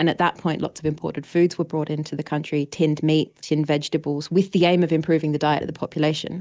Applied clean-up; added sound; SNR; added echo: neural mask model DeepFilterNet 3.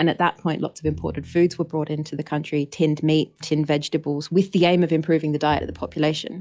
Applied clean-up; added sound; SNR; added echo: classical method log-MMSE.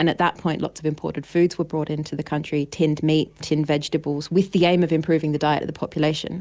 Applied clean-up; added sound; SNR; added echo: none; none; none; none.